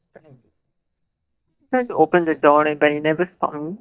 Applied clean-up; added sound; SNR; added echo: neural mask model DeepFilterNet 3.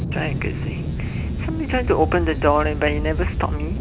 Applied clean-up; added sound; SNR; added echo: none; Aircraft; 1 dB; none.